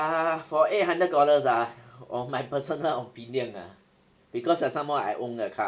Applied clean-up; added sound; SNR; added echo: none; none; none; none.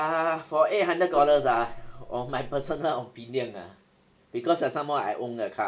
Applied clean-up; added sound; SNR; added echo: none; Gong; 11 dB; none.